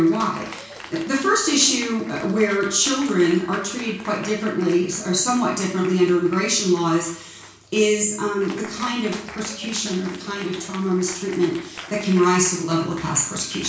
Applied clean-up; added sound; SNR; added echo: none; Cheering; 17 dB; reverberation time 0.6 s.